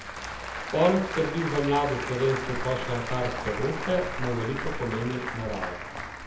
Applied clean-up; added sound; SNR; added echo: none; Applause / Crowd; 5 dB; reverberation time 0.7 s.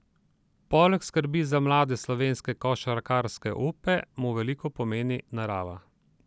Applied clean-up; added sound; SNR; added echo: none; none; none; none.